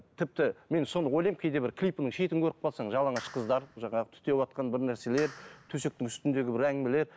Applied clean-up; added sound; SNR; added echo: none; Clapping; 19 dB; none.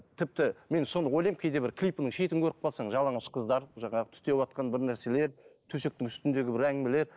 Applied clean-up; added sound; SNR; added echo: neural mask model Resemble Enhance denoiser.